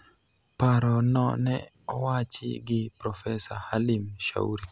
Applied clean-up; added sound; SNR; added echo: none; none; none; none.